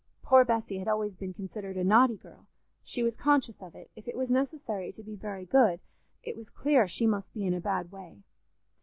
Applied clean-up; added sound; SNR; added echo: none; none; none; none.